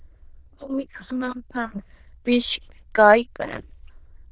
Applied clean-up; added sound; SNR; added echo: neural diffusion model UNIVERSE++.